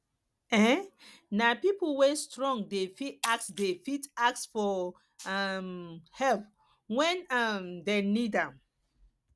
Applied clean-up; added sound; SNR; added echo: none; Shatter; 15 dB; none.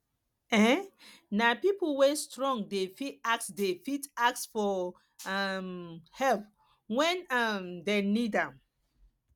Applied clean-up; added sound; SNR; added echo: none; none; none; none.